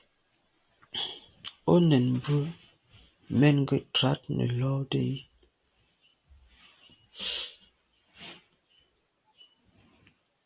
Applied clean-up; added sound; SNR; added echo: none; none; none; none.